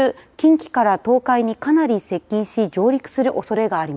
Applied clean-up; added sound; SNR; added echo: none; none; none; none.